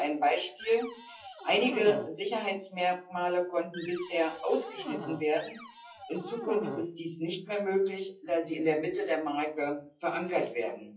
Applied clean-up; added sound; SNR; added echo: classical method WPE with log-MMSE.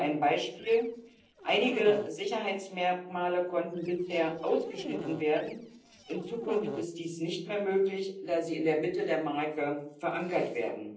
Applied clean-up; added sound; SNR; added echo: neural separator model SepFormer DNS4.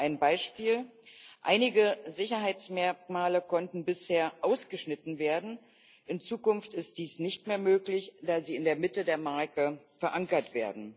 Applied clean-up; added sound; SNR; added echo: none; none; none; none.